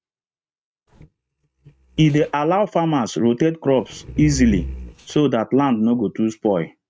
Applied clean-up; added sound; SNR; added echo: neural mask model RNNoise.